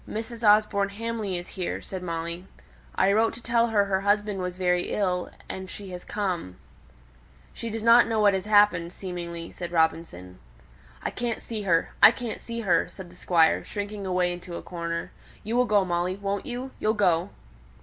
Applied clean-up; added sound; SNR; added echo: none; none; none; none.